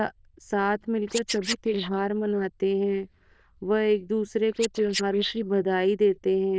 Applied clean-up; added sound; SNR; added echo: neural diffusion model UNIVERSE++.